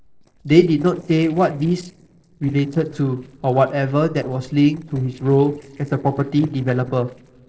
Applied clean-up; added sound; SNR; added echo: neural separator model SepFormer DNS4.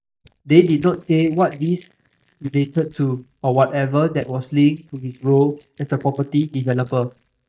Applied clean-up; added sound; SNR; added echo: neural mask model DeepFilterNet 3.